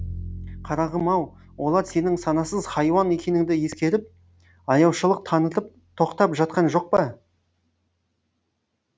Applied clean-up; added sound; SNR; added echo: none; Bowed string instrument; 19 dB; none.